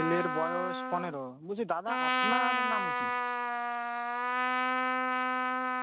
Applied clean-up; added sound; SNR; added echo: none; Trumpet; -5 dB; none.